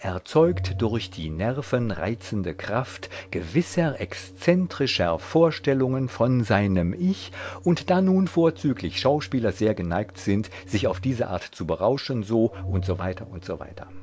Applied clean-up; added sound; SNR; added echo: none; Organ; 15 dB; none.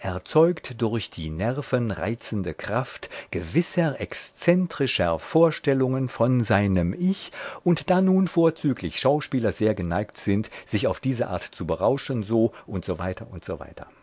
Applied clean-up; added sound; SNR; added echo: none; none; none; none.